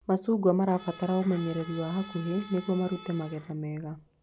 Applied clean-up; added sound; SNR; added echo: none; Bowed string instrument; 19 dB; none.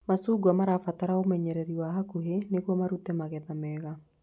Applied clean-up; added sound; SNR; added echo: none; none; none; none.